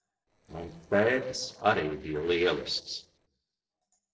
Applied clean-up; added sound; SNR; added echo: neural separator model SepFormer DNS4.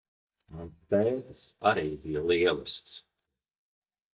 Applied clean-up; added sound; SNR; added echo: neural mask model DeepFilterNet 3.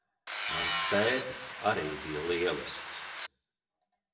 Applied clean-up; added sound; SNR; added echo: none; Tools; -3 dB; reverberation time 0.7 s.